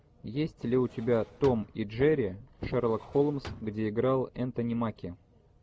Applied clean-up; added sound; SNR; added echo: none; Drawer open or close; 19 dB; none.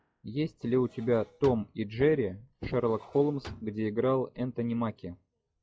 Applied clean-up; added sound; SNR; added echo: classical method log-MMSE.